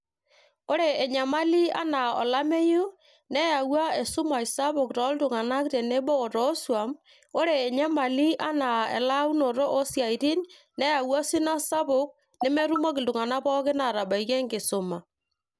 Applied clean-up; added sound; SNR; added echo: none; none; none; none.